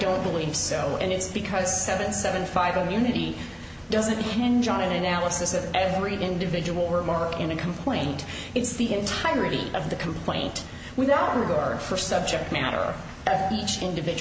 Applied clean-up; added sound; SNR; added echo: none; none; none; none.